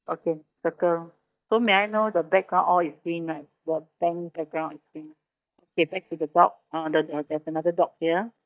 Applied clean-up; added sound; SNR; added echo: neural mask model DeepFilterNet 3.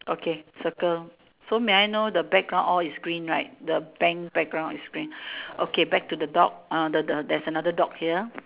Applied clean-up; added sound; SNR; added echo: none; none; none; none.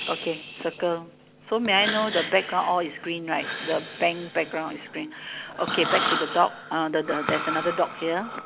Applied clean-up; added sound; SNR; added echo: none; Breathing; 7 dB; none.